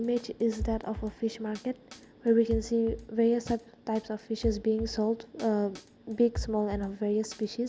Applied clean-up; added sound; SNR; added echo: none; Drum kit; 12 dB; none.